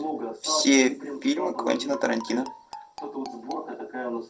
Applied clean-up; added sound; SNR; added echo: none; Marimba, xylophone; 16 dB; reverberation time 0.2 s.